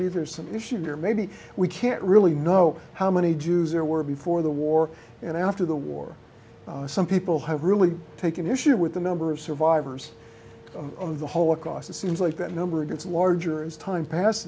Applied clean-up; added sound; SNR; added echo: none; none; none; none.